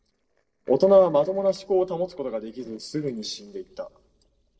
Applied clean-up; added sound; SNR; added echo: neural separator model SepFormer DNS4.